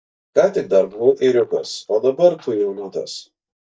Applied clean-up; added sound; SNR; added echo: neural mask model DeepFilterNet 3.